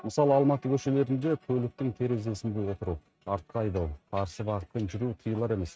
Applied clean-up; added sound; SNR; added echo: neural mask model RNNoise.